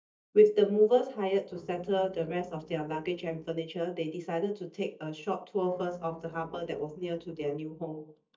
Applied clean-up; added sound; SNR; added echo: neural mask model DeepFilterNet 3.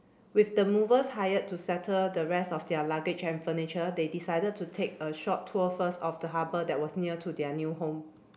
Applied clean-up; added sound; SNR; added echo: none; none; none; none.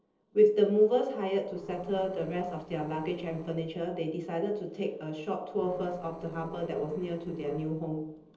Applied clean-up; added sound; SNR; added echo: neural separator model SepFormer DNS4.